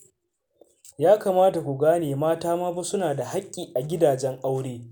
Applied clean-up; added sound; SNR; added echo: none; none; none; none.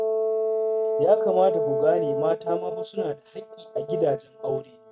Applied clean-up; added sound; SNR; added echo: neural mask model RNNoise.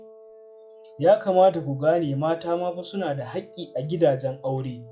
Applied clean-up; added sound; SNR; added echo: classical method log-MMSE.